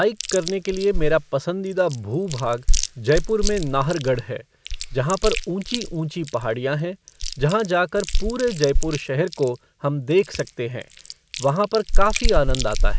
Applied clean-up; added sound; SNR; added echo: none; Chewing, mastication; 0 dB; none.